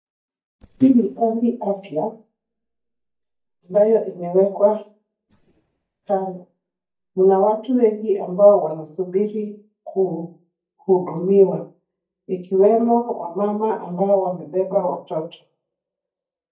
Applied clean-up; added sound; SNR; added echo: neural mask model DeepFilterNet 3.